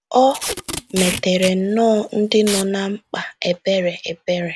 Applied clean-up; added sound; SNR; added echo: none; Packing tape, duct tape; 8 dB; none.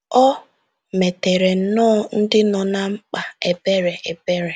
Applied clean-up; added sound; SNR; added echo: none; none; none; none.